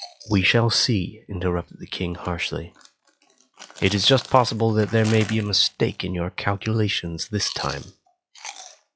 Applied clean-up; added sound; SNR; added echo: classical method log-MMSE.